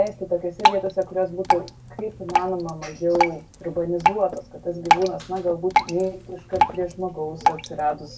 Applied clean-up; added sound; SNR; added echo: none; Drip; -1 dB; reverberation time 0.1 s.